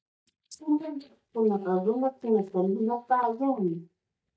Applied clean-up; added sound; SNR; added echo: neural mask model DeepFilterNet 3.